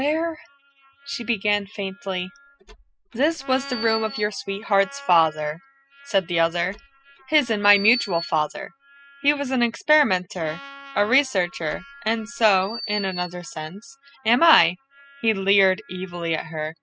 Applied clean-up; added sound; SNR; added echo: classical method spectral subtraction.